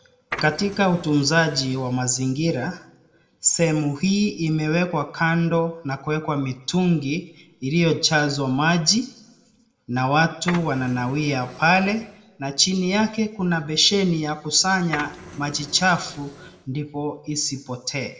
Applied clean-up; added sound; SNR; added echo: none; Printer; 14 dB; reverberation time 0.6 s.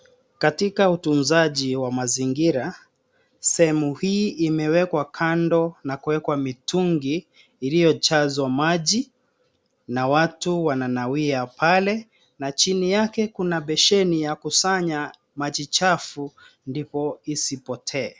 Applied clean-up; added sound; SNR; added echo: none; none; none; none.